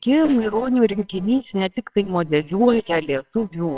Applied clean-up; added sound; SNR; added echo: neural separator model SepFormer WHAMR!.